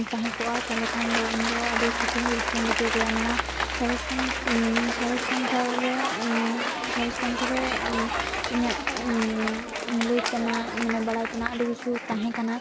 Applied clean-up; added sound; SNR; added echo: none; Applause / Cheering; 1 dB; none.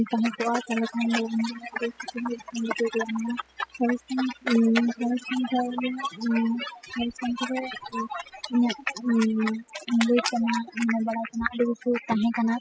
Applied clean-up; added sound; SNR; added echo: classical method spectral subtraction.